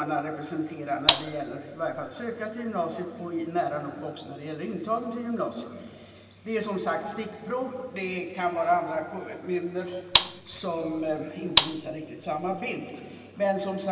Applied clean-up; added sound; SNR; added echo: none; Gunshot, gunfire; -3 dB; reverberation time 2.3 s.